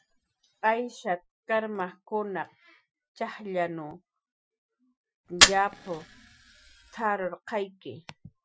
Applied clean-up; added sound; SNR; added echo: classical method Wiener filter.